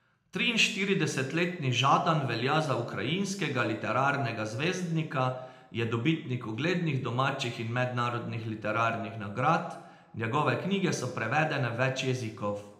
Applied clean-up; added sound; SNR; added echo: none; none; none; reverberation time 0.7 s.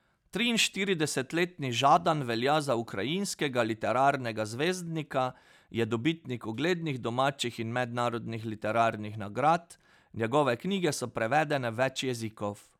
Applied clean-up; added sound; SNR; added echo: none; none; none; none.